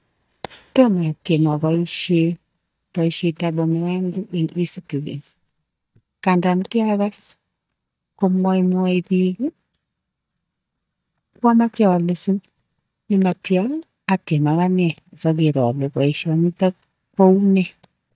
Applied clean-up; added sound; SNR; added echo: neural mask model DeepFilterNet 3.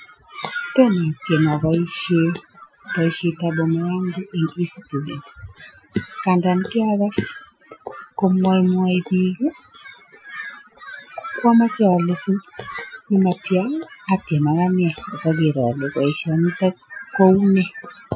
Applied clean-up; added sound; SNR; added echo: classical method Wiener filter.